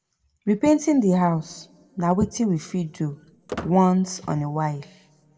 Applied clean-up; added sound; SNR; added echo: none; Squeak; 19 dB; reverberation time 0.4 s.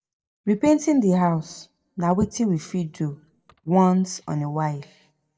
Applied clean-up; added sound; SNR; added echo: neural mask model DeepFilterNet 3.